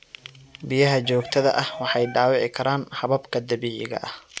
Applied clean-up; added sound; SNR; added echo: none; Chicken, rooster; 16 dB; none.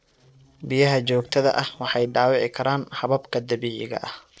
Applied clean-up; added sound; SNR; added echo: neural separator model SepFormer DNS4.